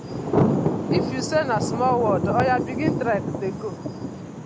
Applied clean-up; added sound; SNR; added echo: none; Thunder; -1 dB; none.